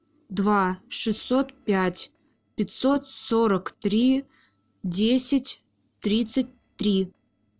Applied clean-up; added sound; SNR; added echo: neural separator model SepFormer DNS4.